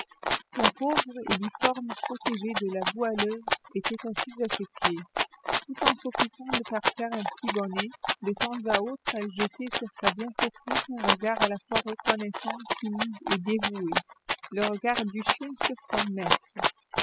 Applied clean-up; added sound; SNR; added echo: classical method spectral subtraction.